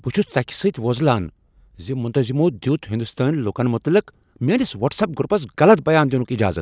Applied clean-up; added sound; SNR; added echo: none; none; none; none.